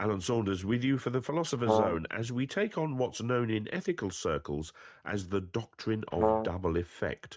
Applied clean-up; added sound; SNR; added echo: neural mask model RNNoise.